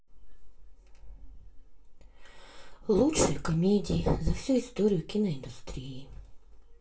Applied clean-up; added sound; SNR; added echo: none; none; none; reverberation time 0.2 s.